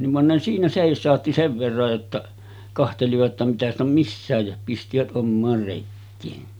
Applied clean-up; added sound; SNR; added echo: none; none; none; none.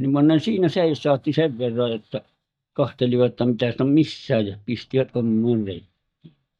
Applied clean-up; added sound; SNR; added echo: neural mask model DeepFilterNet 3.